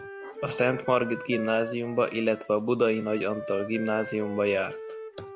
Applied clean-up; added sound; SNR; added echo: none; Wind instrument, woodwind instrument; 11 dB; none.